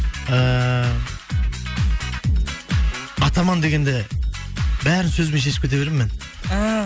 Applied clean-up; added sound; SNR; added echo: none; none; none; none.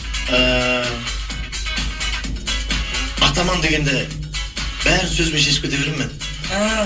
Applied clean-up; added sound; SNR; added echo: none; none; none; reverberation time 0.3 s.